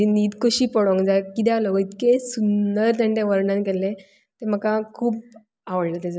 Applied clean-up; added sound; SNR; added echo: none; none; none; none.